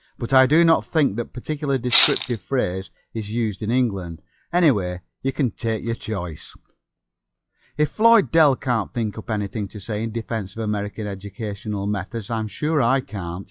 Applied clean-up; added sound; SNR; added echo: classical method log-MMSE.